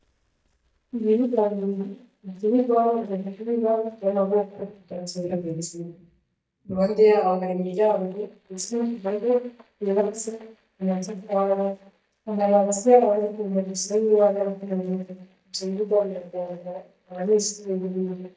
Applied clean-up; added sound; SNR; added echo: neural mask model DeepFilterNet 3.